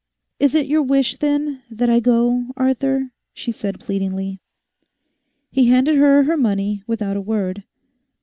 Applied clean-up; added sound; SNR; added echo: neural mask model Resemble Enhance denoiser.